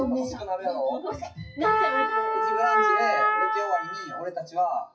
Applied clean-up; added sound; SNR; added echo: classical method WPE with log-MMSE.